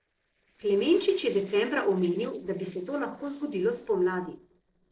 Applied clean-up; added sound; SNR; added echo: neural separator model SepFormer DNS4.